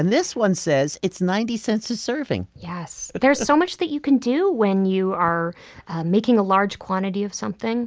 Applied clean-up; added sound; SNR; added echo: none; none; none; none.